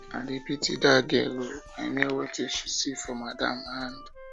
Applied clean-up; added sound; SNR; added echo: none; Wind instrument, woodwind instrument + Drum kit; 18 dB; none.